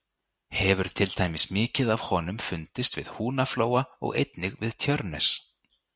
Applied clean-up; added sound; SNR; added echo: none; none; none; none.